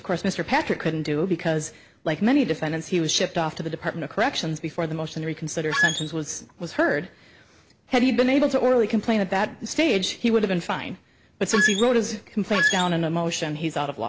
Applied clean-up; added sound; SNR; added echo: none; Squeak; 0 dB; none.